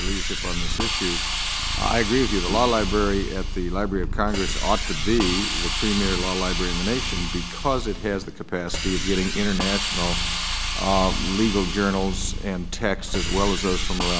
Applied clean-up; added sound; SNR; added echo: none; Hiss + Purr; 0 dB; none.